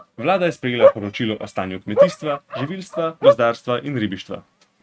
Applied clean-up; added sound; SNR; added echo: neural mask model RNNoise.